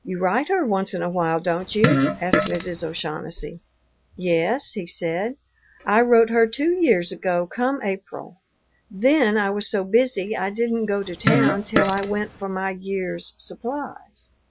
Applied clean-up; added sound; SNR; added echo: none; Fart; -1 dB; none.